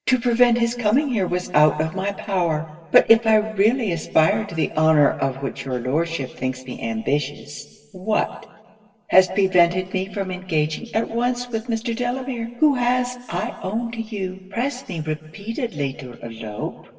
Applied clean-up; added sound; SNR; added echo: none; none; none; reverberation time 1.3 s.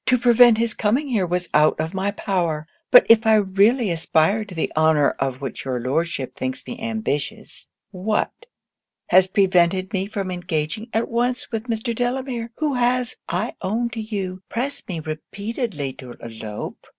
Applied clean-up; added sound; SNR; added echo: none; none; none; none.